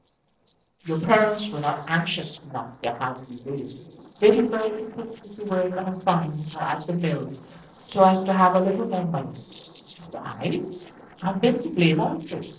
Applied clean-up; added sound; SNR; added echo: neural separator model SepFormer DNS4.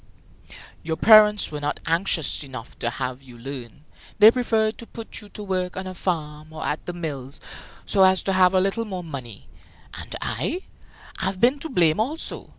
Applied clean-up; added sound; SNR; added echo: none; none; none; none.